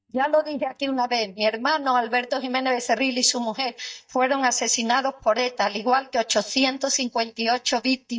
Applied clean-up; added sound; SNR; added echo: neural mask model DeepFilterNet 3.